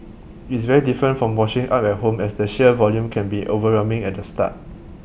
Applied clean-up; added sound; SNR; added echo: none; none; none; none.